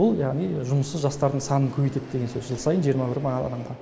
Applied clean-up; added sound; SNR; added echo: none; Fixed-wing aircraft, airplane; 15 dB; none.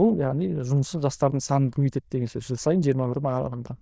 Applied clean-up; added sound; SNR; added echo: neural diffusion model UNIVERSE++.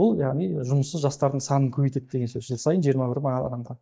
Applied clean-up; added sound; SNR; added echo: neural mask model DeepFilterNet 3.